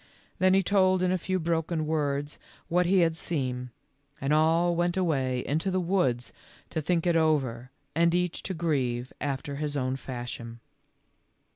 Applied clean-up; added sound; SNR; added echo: none; none; none; none.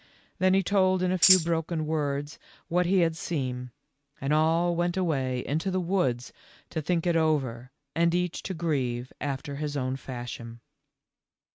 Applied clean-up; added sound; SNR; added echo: neural mask model RNNoise.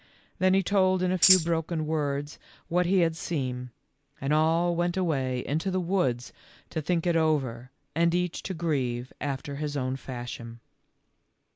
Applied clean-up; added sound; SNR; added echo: neural mask model Resemble Enhance denoiser.